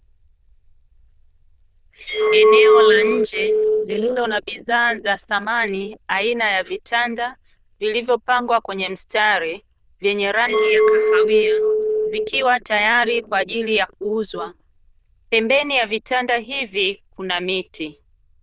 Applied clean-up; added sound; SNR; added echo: neural diffusion model UNIVERSE++.